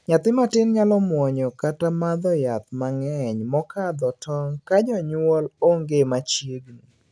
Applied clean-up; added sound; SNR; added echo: none; none; none; none.